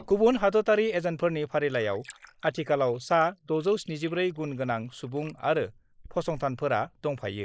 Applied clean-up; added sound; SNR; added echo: neural mask model Resemble Enhance denoiser.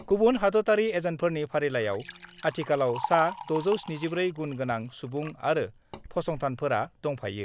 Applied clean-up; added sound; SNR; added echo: none; Liquid; 15 dB; none.